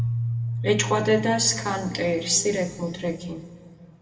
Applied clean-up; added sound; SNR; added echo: none; Keyboard (musical); 6 dB; reverberation time 1.7 s.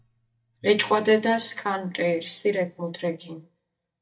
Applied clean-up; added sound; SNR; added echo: neural mask model DeepFilterNet 3.